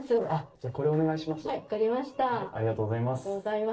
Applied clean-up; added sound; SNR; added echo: neural separator model SepFormer DNS4.